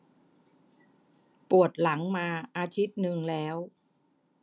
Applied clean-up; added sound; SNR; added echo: none; none; none; none.